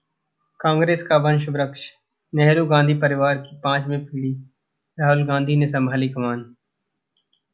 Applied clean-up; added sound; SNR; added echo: none; none; none; none.